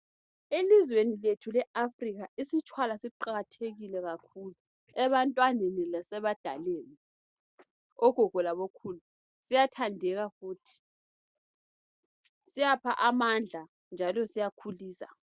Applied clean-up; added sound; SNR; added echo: none; none; none; none.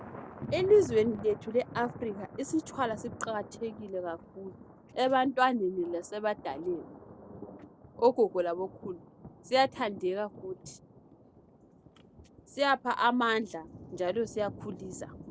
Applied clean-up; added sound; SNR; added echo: none; Thunder; 16 dB; none.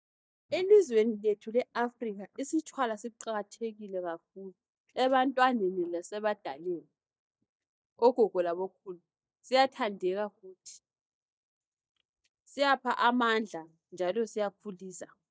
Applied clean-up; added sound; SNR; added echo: neural mask model DeepFilterNet 3.